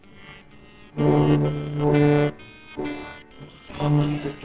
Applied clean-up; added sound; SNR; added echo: neural separator model SepFormer WHAMR!.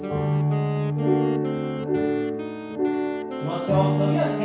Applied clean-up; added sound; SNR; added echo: none; Wind instrument, woodwind instrument; 10 dB; reverberation time 0.6 s.